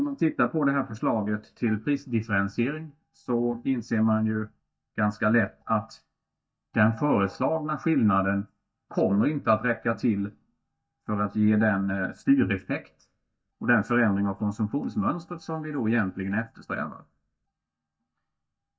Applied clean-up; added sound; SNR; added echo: neural mask model DeepFilterNet 3.